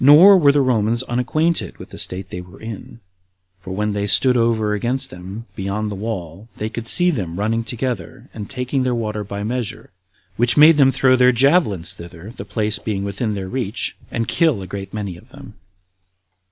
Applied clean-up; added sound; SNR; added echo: none; none; none; none.